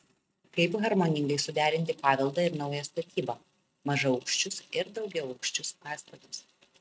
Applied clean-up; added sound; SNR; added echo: neural mask model RNNoise.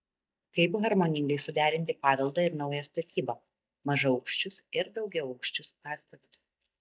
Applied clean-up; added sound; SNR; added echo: neural mask model DeepFilterNet 3.